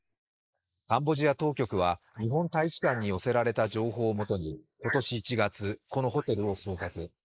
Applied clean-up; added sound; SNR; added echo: neural mask model Resemble Enhance denoiser.